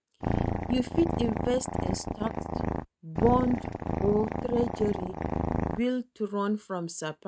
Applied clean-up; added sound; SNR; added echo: neural mask model RNNoise.